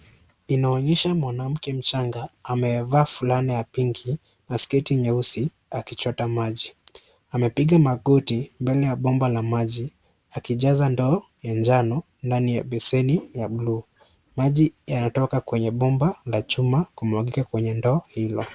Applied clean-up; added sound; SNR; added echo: none; none; none; none.